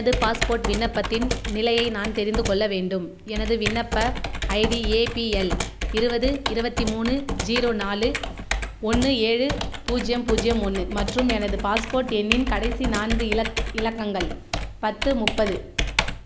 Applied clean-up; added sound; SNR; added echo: none; Computer keyboard; 3 dB; none.